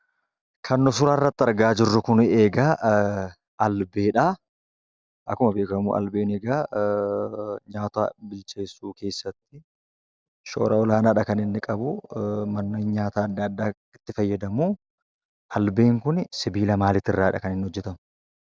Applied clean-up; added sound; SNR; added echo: none; none; none; none.